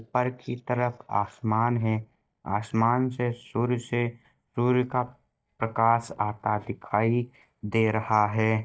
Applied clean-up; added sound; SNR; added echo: neural mask model DeepFilterNet 3.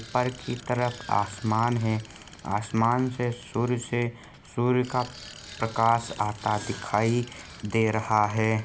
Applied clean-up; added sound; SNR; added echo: none; Bicycle; 18 dB; none.